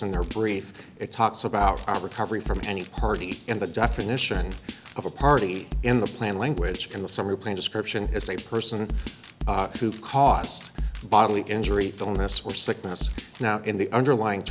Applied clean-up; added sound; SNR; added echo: none; Drum kit; 7 dB; none.